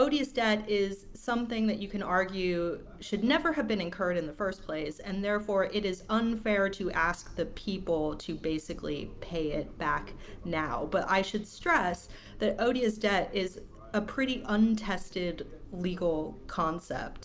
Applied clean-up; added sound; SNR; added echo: none; none; none; none.